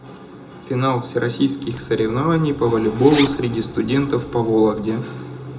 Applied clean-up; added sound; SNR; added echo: none; Zipper (clothing); 15 dB; reverberation time 0.2 s.